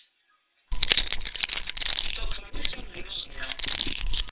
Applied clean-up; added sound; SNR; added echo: neural separator model SepFormer WHAMR!.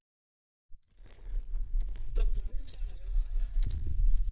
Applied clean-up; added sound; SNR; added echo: neural mask model DeepFilterNet 3.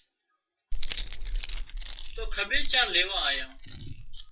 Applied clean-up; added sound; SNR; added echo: classical method WPE with log-MMSE.